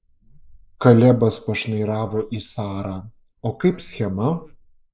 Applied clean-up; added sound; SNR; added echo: neural mask model Resemble Enhance denoiser.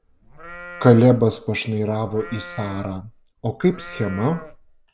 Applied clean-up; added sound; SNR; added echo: none; Livestock, farm animals, working animals; 18 dB; none.